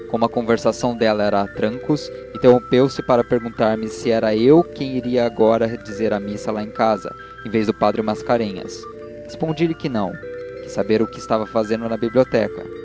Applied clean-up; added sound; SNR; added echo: none; Piano; 15 dB; none.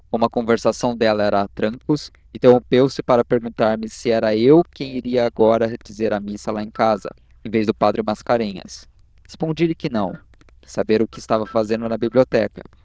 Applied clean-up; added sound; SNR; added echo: neural diffusion model UNIVERSE++.